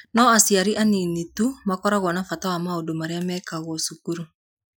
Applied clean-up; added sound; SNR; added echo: classical method Wiener filter.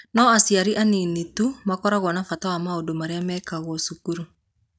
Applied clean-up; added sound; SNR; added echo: neural mask model RNNoise.